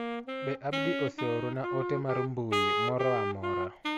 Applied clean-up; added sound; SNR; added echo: none; Wind instrument, woodwind instrument; -1 dB; none.